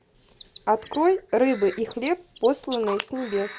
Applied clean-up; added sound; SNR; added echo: none; Camera + Chirp, tweet; 16 dB; none.